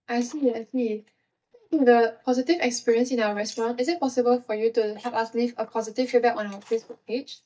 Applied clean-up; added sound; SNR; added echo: neural mask model DeepFilterNet 3.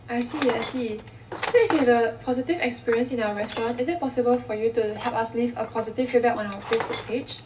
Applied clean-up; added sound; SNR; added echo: none; Tools; 12 dB; reverberation time 0.2 s.